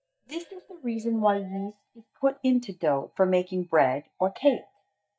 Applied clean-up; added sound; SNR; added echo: neural mask model DeepFilterNet 3.